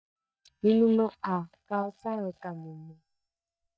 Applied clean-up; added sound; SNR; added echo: neural mask model DeepFilterNet 3.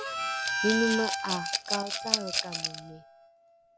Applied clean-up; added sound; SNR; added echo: none; Harmonica + Rattle / Glass; -1 dB; none.